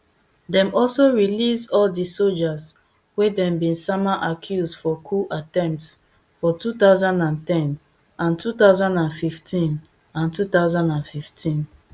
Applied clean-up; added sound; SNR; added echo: none; none; none; none.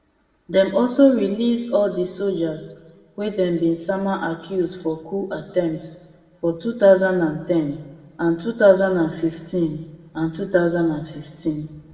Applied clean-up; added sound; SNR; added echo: none; none; none; reverberation time 1.2 s.